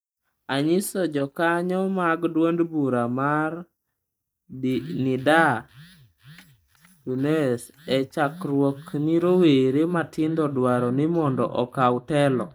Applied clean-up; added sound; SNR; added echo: neural mask model DeepFilterNet 3.